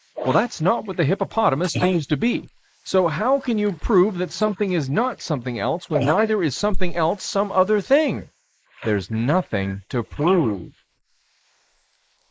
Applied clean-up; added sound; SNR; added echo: neural mask model Resemble Enhance denoiser.